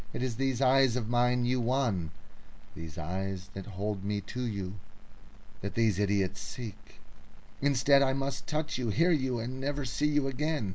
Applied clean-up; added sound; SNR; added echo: none; none; none; none.